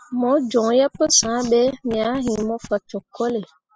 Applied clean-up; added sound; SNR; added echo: classical method spectral subtraction.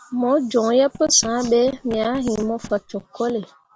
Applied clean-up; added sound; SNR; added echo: none; Knock; 19 dB; none.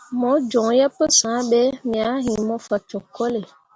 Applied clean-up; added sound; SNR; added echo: none; none; none; none.